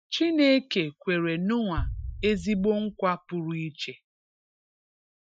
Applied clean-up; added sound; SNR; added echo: classical method Wiener filter.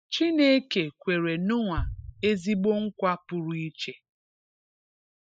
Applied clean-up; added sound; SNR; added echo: classical method spectral subtraction.